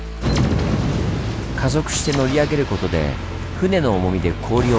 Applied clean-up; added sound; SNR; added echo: none; none; none; none.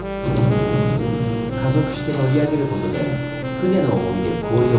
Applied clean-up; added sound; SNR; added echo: none; Wind instrument, woodwind instrument; 7 dB; reverberation time 0.6 s.